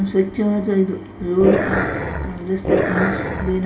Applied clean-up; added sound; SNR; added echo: none; Growling; 0 dB; reverberation time 0.2 s.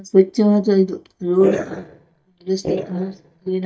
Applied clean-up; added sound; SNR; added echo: neural mask model DeepFilterNet 3.